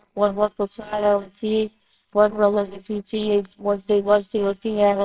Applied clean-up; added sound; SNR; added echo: neural separator model SepFormer WHAMR!.